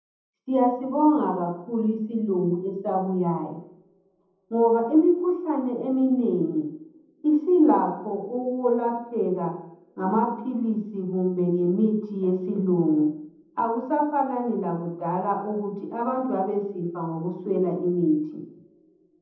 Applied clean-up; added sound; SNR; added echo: none; none; none; reverberation time 0.8 s.